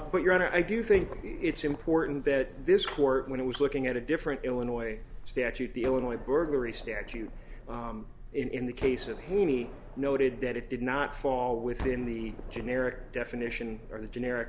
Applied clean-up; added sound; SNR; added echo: none; Gunshot, gunfire; 18 dB; none.